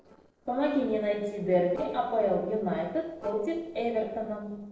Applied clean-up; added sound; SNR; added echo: neural separator model SepFormer DNS4.